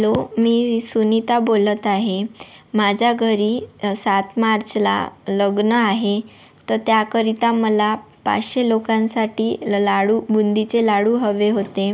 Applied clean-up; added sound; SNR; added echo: none; none; none; none.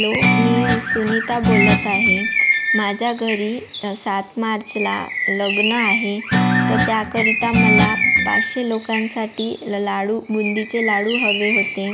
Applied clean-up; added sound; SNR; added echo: none; Bird + Guitar; -2 dB; none.